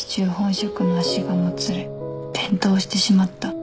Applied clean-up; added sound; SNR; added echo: none; Rattle (instrument); 16 dB; none.